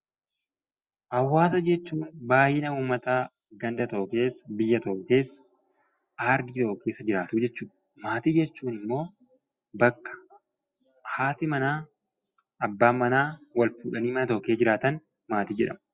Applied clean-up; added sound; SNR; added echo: none; none; none; none.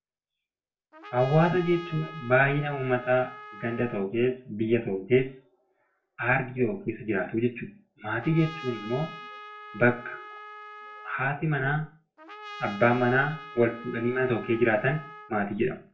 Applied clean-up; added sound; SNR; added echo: none; Trumpet; 15 dB; reverberation time 0.3 s.